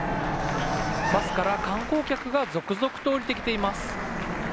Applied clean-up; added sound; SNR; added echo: none; Fixed-wing aircraft, airplane + Applause / Cheering; 1 dB; none.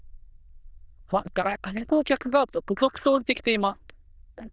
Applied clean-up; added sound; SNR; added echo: neural diffusion model UNIVERSE++.